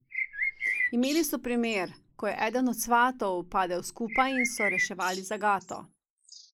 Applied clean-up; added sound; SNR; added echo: neural mask model Resemble Enhance denoiser.